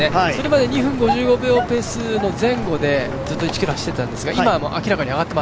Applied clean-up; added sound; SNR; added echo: none; Water / Splash, splatter; 18 dB; none.